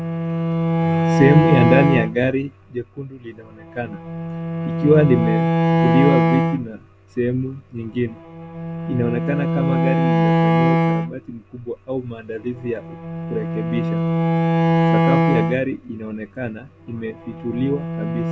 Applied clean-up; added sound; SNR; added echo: none; Bowed string instrument; -2 dB; none.